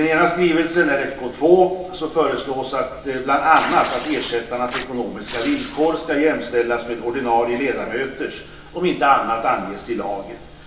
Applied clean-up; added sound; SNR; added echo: none; Tearing; 13 dB; reverberation time 1.1 s.